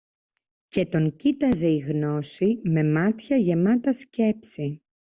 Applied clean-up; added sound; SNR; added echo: none; none; none; none.